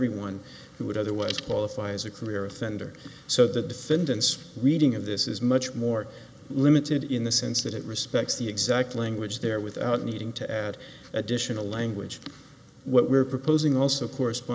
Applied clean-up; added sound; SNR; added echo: none; none; none; none.